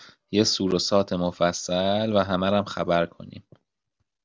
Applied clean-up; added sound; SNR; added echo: none; none; none; none.